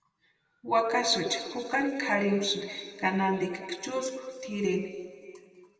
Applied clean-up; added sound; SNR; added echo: none; none; none; reverberation time 2.1 s.